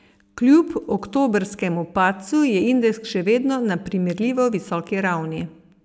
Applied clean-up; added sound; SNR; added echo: none; none; none; none.